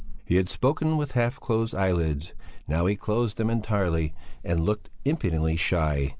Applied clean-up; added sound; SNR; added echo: none; none; none; none.